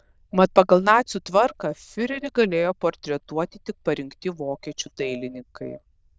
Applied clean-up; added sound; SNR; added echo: neural diffusion model UNIVERSE++.